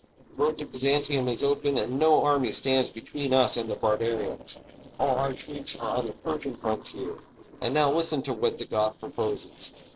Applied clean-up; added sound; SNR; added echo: neural separator model SepFormer DNS4.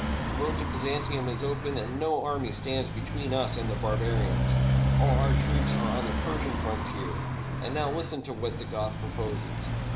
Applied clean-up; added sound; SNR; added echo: none; Motorcycle; -5 dB; reverberation time 0.7 s.